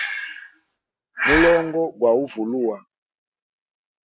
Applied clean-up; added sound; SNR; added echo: neural mask model RNNoise.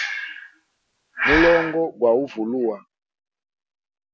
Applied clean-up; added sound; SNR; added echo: none; Breathing; 5 dB; none.